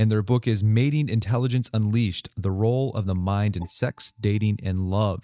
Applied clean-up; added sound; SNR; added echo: neural mask model DeepFilterNet 3.